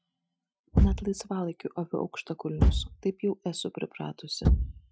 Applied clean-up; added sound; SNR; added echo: classical method Wiener filter.